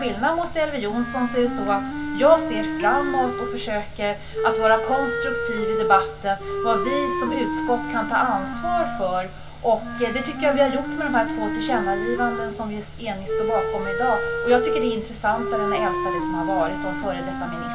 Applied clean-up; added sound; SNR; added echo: none; Wind instrument, woodwind instrument; 3 dB; reverberation time 0.2 s.